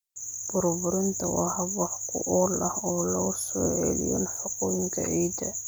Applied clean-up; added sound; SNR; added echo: none; none; none; none.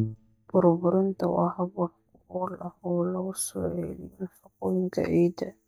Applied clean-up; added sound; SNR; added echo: neural mask model DeepFilterNet 3.